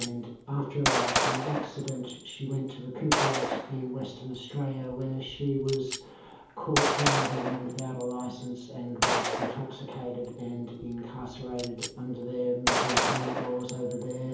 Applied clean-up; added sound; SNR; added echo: none; Gunshot, gunfire; -1 dB; reverberation time 0.7 s.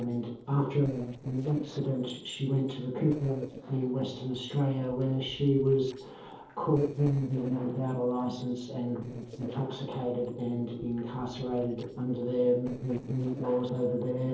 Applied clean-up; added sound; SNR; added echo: neural separator model SepFormer DNS4.